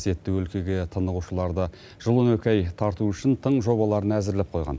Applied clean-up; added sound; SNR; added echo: none; none; none; none.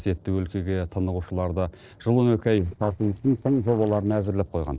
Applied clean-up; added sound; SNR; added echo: neural separator model SepFormer DNS4.